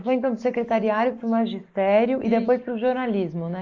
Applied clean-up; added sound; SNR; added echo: neural mask model Resemble Enhance denoiser.